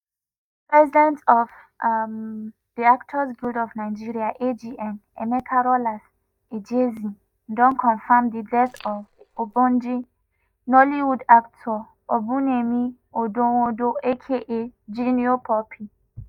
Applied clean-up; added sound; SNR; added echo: neural mask model DeepFilterNet 3.